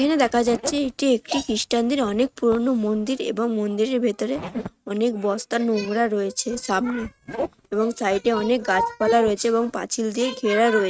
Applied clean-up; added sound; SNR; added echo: neural mask model RNNoise.